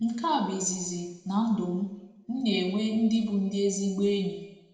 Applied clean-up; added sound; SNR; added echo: none; none; none; reverberation time 0.9 s.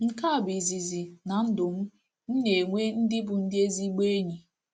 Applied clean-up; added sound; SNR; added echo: none; none; none; none.